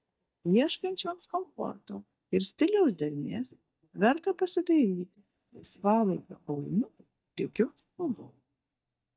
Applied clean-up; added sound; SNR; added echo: neural mask model DeepFilterNet 3.